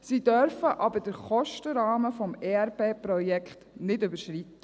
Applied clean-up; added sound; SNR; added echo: none; none; none; none.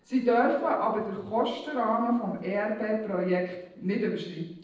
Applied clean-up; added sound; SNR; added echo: neural separator model SepFormer DNS4.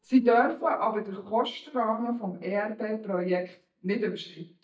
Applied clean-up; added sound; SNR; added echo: neural mask model DeepFilterNet 3.